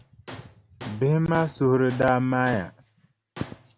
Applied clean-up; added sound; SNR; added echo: none; Tools; 19 dB; none.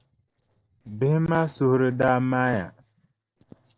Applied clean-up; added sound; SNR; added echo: neural separator model SepFormer DNS4.